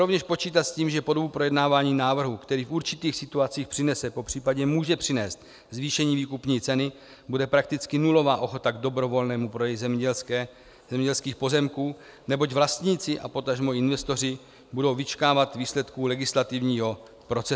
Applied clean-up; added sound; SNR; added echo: none; none; none; none.